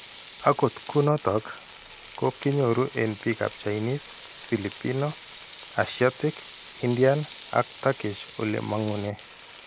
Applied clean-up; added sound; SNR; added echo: none; Frying (food); 13 dB; none.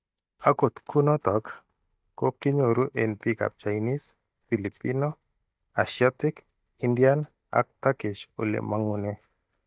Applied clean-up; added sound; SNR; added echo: neural mask model DeepFilterNet 3.